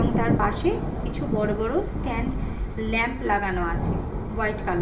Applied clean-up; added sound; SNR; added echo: none; Thunder; 0 dB; reverberation time 0.8 s.